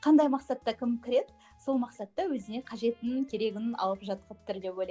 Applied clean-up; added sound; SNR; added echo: none; none; none; none.